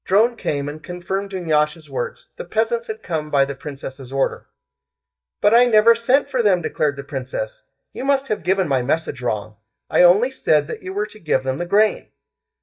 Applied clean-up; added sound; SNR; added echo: neural mask model DeepFilterNet 3.